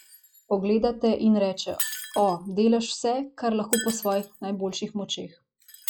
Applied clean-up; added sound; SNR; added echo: classical method log-MMSE.